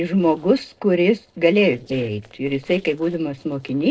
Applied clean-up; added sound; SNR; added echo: neural separator model SepFormer DNS4.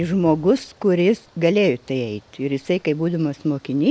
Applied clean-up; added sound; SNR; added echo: none; none; none; none.